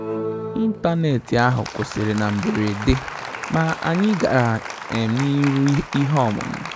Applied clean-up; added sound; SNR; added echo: none; Applause; 10 dB; none.